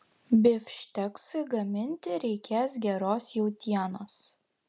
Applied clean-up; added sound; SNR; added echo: none; none; none; none.